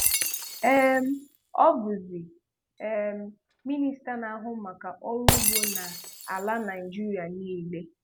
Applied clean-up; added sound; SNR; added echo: none; Shatter; 3 dB; none.